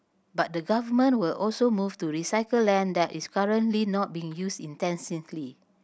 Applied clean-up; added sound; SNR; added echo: none; none; none; none.